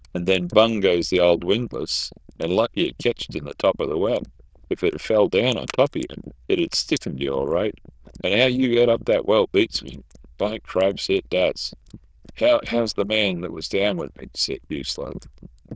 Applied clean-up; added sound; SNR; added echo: neural diffusion model UNIVERSE++.